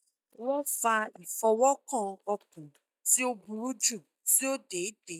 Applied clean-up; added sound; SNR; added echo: neural mask model DeepFilterNet 3.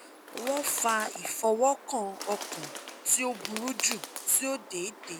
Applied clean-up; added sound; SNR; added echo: none; Bird; 11 dB; none.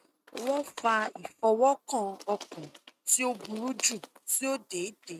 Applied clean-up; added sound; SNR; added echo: neural mask model RNNoise.